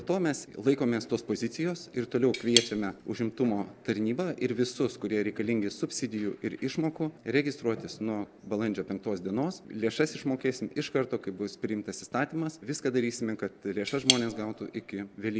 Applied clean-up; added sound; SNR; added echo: none; Cutlery, silverware / Tap; 1 dB; none.